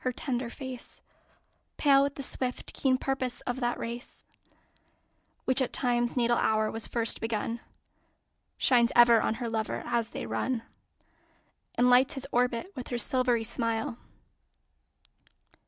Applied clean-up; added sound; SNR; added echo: none; none; none; none.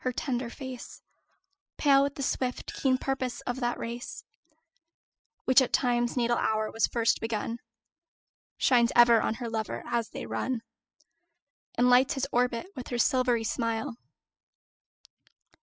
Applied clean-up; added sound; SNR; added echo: classical method spectral subtraction.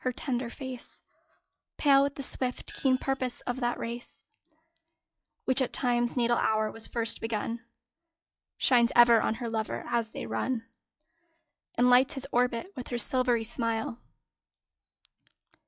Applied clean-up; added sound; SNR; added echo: classical method log-MMSE.